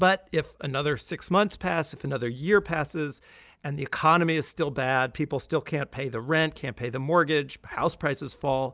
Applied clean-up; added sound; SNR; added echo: none; none; none; none.